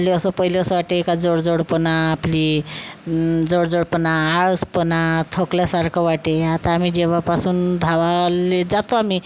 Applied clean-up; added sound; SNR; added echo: none; none; none; none.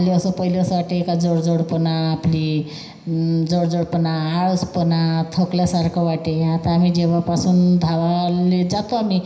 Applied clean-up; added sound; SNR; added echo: none; none; none; reverberation time 0.9 s.